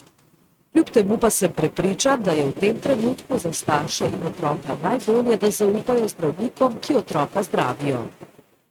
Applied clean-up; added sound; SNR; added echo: neural mask model RNNoise.